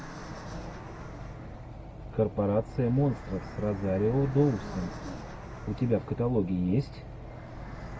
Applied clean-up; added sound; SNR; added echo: none; Fixed-wing aircraft, airplane; 15 dB; none.